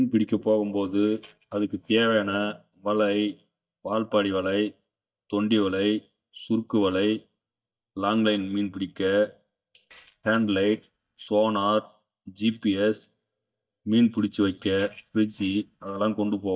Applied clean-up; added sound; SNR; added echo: neural mask model DeepFilterNet 3.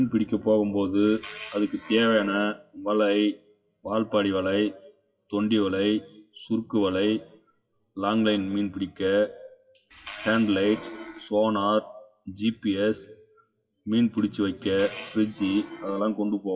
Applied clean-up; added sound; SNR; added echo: classical method WPE with log-MMSE.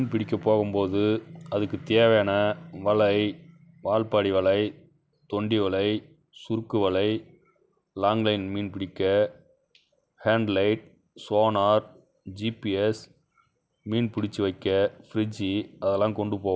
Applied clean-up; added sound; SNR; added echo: none; none; none; none.